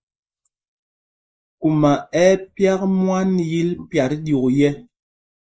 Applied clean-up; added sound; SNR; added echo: neural mask model Resemble Enhance denoiser.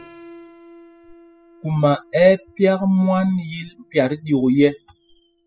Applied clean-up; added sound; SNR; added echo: classical method spectral subtraction.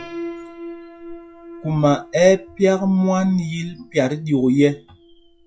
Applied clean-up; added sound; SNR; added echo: classical method log-MMSE.